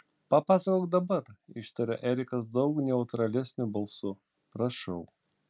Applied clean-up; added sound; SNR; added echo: none; none; none; none.